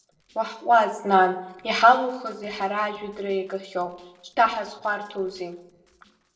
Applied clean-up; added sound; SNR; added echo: neural separator model SepFormer DNS4.